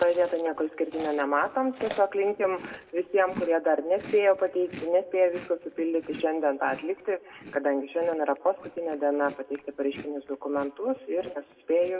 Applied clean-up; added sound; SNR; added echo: none; Chewing, mastication; 18 dB; reverberation time 0.8 s.